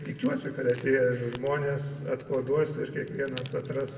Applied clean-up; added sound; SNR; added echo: none; Crack / Crackle; 19 dB; reverberation time 1.4 s.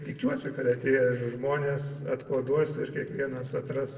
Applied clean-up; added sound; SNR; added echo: neural separator model SepFormer DNS4.